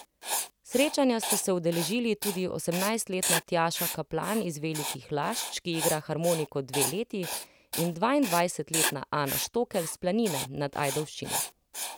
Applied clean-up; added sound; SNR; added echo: none; Writing; 6 dB; none.